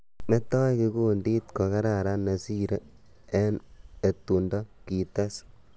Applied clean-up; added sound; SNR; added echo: none; none; none; none.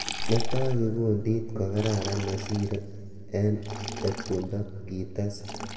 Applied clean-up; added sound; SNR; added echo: none; Liquid; 12 dB; reverberation time 2.2 s.